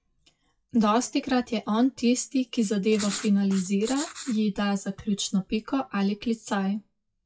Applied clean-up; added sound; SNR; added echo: classical method WPE with log-MMSE.